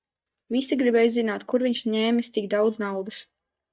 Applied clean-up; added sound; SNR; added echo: neural mask model DeepFilterNet 3.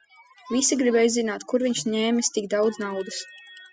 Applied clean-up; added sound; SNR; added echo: classical method spectral subtraction.